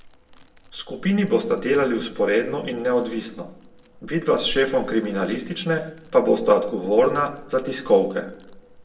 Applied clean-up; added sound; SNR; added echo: none; Crackle; 19 dB; reverberation time 0.7 s.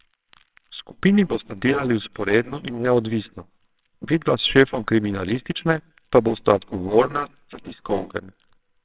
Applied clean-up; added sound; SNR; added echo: neural separator model SepFormer WHAMR!.